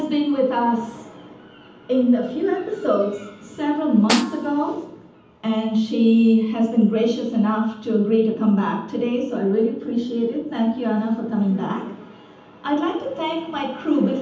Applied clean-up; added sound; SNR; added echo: none; Snare drum; 9 dB; reverberation time 0.8 s.